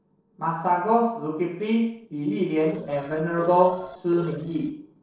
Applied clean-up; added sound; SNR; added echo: neural separator model SepFormer DNS4.